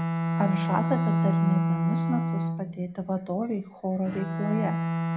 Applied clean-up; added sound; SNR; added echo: none; Bowed string instrument; -3 dB; reverberation time 0.2 s.